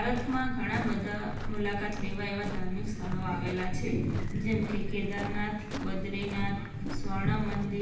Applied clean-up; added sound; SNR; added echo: none; Walk, footsteps; 3 dB; reverberation time 0.9 s.